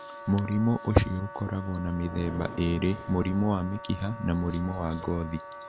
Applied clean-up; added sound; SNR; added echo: none; Wind instrument, woodwind instrument; 15 dB; none.